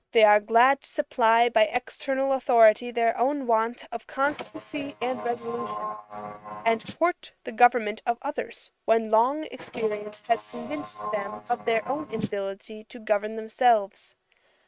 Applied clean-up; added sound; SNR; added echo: neural mask model RNNoise.